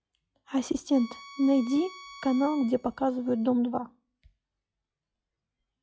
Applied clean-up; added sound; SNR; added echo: classical method log-MMSE.